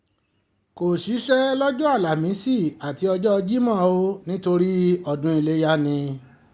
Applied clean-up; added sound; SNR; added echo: none; none; none; none.